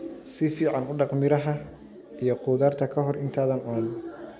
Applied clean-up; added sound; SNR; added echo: none; none; none; none.